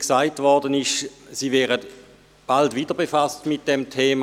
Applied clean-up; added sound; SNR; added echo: none; none; none; none.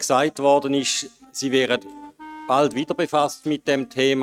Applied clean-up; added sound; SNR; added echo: neural mask model RNNoise.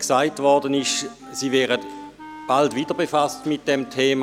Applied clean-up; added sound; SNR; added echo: none; Wind instrument, woodwind instrument; 18 dB; none.